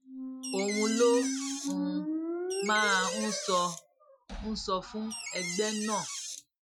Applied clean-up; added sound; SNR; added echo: classical method Wiener filter.